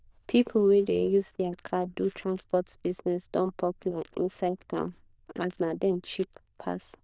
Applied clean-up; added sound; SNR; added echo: neural diffusion model UNIVERSE++.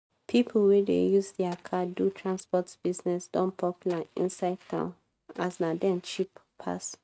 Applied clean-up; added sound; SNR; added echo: neural mask model RNNoise.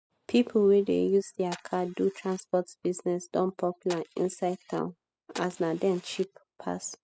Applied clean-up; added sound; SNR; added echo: classical method spectral subtraction.